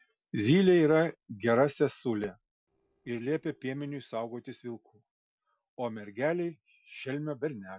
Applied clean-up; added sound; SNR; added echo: neural separator model SepFormer DNS4.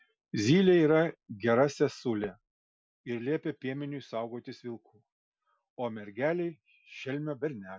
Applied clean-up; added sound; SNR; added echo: neural mask model Resemble Enhance denoiser.